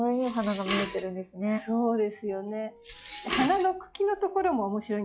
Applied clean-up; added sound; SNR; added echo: classical method log-MMSE.